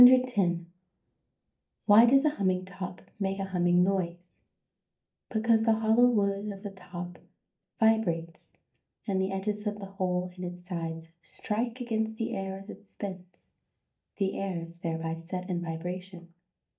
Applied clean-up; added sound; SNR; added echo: neural mask model DeepFilterNet 3.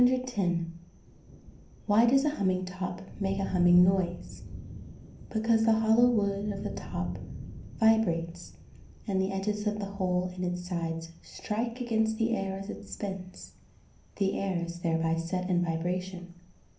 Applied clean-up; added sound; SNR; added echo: none; Thunder; 15 dB; reverberation time 0.6 s.